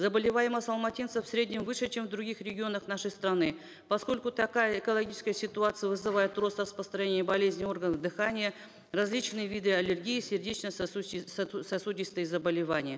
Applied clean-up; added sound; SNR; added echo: none; none; none; none.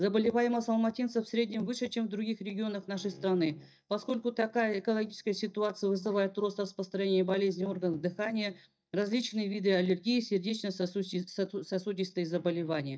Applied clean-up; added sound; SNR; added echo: neural mask model DeepFilterNet 3.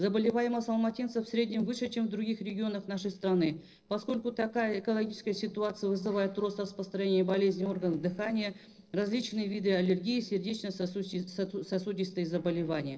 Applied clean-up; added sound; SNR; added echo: neural separator model SepFormer DNS4.